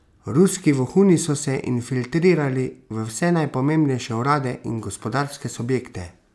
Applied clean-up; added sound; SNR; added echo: none; none; none; none.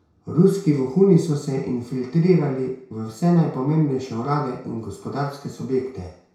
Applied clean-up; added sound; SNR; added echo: none; none; none; reverberation time 0.6 s.